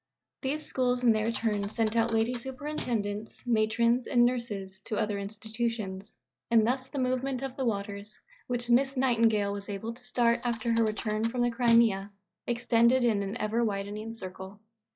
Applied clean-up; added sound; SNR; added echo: classical method log-MMSE.